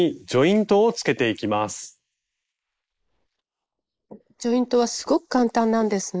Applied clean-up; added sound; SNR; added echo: neural mask model Resemble Enhance denoiser.